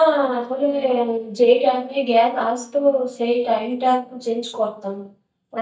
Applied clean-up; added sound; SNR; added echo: neural mask model DeepFilterNet 3.